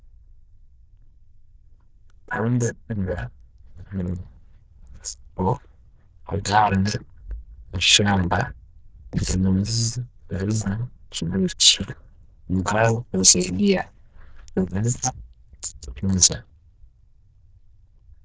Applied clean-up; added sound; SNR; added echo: neural diffusion model UNIVERSE++.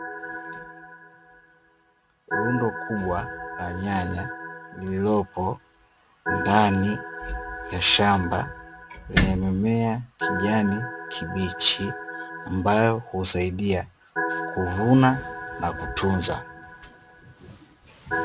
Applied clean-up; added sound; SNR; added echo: none; Organ; 10 dB; none.